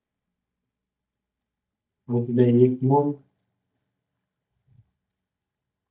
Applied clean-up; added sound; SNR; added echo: neural mask model DeepFilterNet 3.